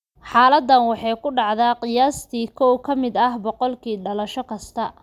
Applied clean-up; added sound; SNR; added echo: none; none; none; none.